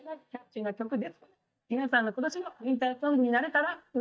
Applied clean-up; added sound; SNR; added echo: neural mask model DeepFilterNet 3.